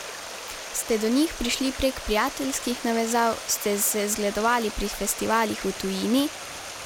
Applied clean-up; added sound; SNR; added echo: none; Stream; 11 dB; none.